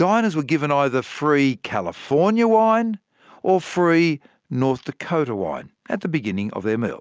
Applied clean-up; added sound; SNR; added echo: none; none; none; none.